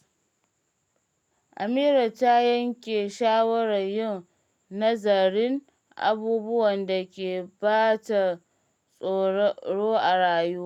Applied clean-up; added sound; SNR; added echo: none; none; none; none.